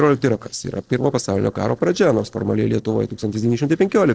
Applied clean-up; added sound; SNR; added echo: neural separator model SepFormer DNS4.